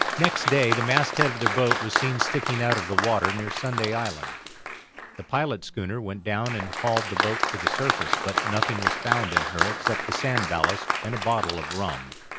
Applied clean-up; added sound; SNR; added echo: none; Applause; 0 dB; none.